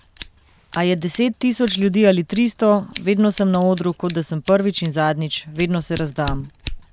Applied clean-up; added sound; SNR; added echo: none; Scissors; 16 dB; none.